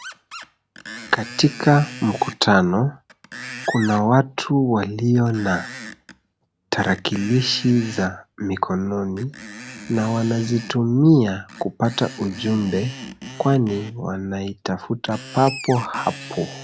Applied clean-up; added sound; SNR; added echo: none; Screech; 16 dB; none.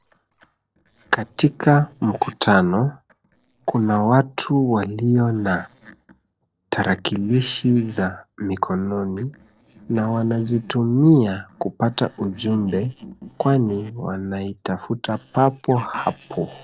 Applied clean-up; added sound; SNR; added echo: neural separator model SepFormer DNS4.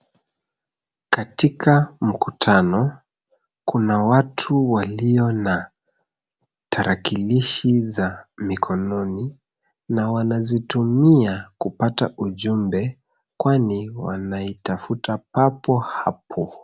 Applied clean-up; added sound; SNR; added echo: none; none; none; none.